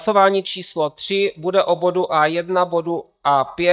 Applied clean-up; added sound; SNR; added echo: neural mask model DeepFilterNet 3.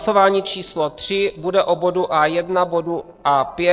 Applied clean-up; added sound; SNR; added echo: neural separator model SepFormer DNS4.